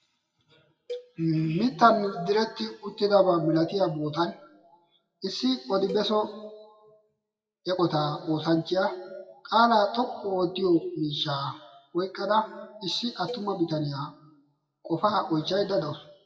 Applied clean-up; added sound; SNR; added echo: classical method WPE with log-MMSE.